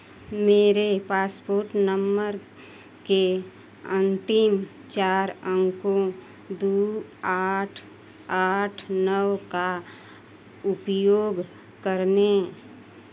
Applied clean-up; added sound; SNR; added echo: none; none; none; none.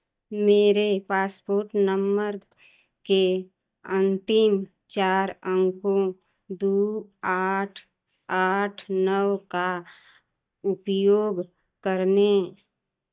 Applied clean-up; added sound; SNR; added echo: neural mask model DeepFilterNet 3.